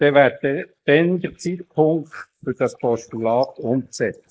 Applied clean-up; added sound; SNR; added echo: neural mask model Resemble Enhance denoiser.